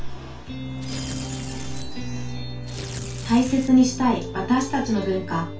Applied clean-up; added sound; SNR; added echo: none; Tearing; 15 dB; reverberation time 0.2 s.